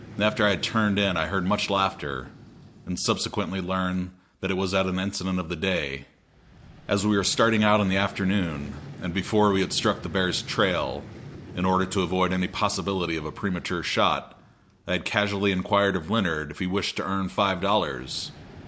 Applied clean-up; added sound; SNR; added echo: none; Vehicle; 18 dB; none.